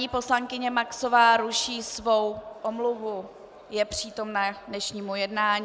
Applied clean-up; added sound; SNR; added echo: none; none; none; none.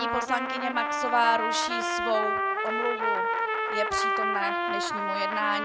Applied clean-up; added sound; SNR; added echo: none; Trumpet; -3 dB; none.